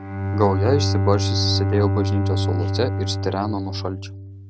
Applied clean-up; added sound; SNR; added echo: none; Bowed string instrument; -2 dB; none.